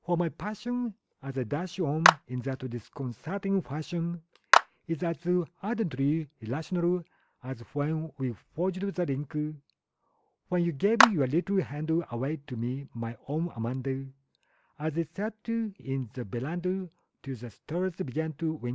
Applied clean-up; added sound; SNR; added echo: none; Clapping; -2 dB; none.